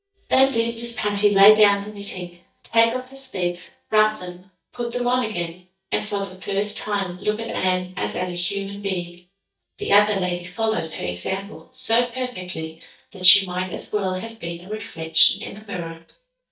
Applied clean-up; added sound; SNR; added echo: neural mask model DeepFilterNet 3.